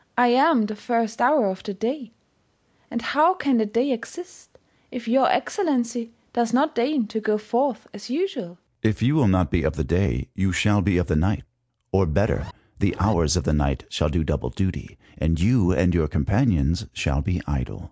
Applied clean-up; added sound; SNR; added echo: none; Zipper (clothing); 13 dB; none.